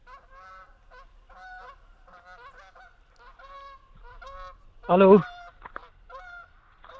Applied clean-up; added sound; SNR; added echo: none; Fowl; 19 dB; none.